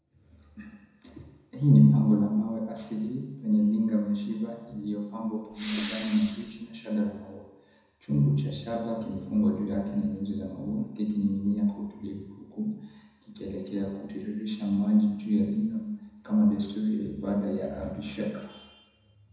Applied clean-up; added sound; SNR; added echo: none; Respiratory sounds; 12 dB; reverberation time 1.0 s.